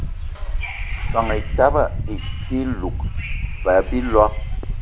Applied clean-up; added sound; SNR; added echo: none; Subway, metro, underground / Wind; 1 dB; none.